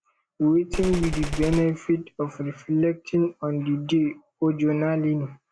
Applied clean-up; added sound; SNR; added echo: none; Gunshot, gunfire; 7 dB; none.